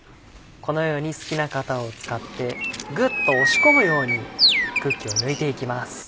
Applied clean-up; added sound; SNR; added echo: none; Bird; -3 dB; none.